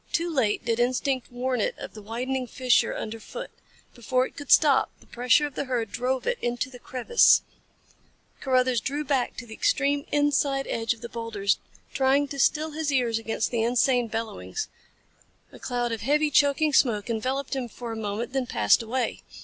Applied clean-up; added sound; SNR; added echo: none; none; none; none.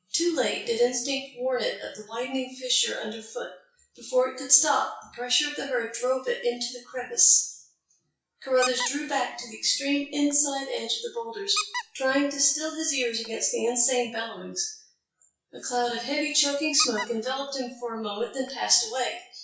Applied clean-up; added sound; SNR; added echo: classical method WPE with log-MMSE.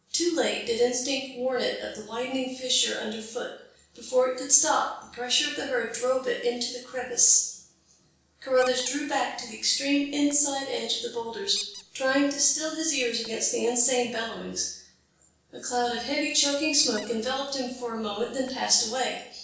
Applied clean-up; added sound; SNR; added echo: neural separator model SepFormer DNS4.